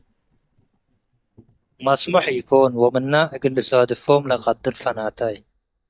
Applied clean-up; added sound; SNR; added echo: neural mask model DeepFilterNet 3.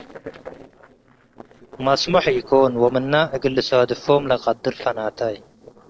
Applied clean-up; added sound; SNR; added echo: neural separator model SepFormer DNS4.